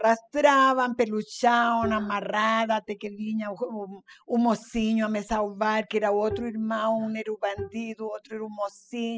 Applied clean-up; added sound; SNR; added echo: classical method spectral subtraction.